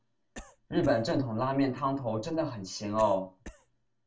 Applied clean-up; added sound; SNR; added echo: none; Cough; 19 dB; reverberation time 0.2 s.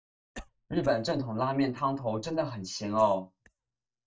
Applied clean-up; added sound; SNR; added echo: neural mask model DeepFilterNet 3.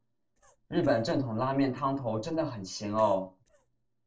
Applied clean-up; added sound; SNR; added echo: neural separator model SepFormer DNS4.